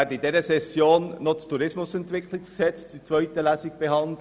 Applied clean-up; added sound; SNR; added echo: none; none; none; none.